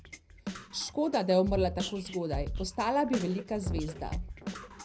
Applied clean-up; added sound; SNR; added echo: none; Drum kit; 7 dB; reverberation time 0.3 s.